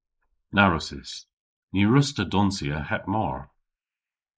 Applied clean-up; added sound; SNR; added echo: neural mask model Resemble Enhance denoiser.